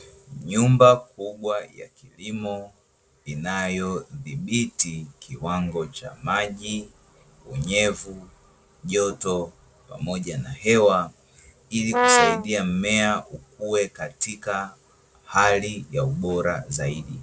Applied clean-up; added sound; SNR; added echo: none; Brass instrument; -4 dB; none.